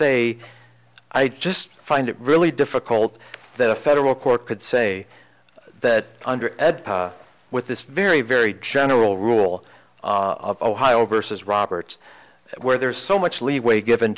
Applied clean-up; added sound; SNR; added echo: none; none; none; none.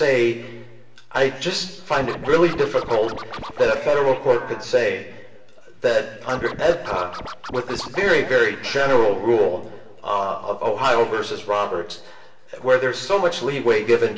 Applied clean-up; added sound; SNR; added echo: none; Scratching (performance technique); 14 dB; reverberation time 1.0 s.